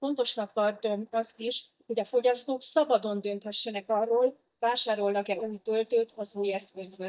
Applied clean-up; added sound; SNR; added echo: neural mask model DeepFilterNet 3.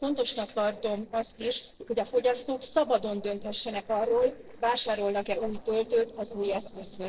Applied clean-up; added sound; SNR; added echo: neural separator model SepFormer DNS4.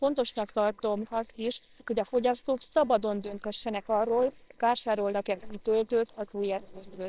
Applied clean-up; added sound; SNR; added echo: neural separator model SepFormer WHAMR!.